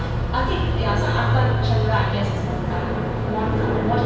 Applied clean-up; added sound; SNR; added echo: none; none; none; reverberation time 1.2 s.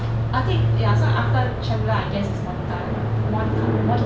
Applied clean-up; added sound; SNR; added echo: none; none; none; none.